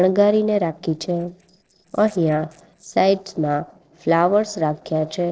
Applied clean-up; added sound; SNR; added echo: neural separator model SepFormer DNS4.